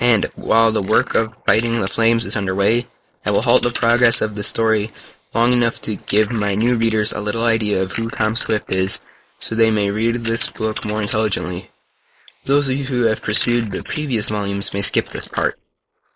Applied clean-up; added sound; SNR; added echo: neural mask model Resemble Enhance denoiser.